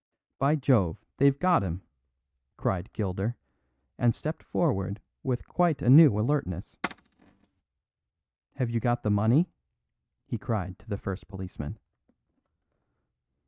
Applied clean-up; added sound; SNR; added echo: neural mask model RNNoise.